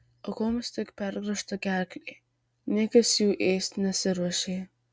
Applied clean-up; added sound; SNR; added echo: none; none; none; none.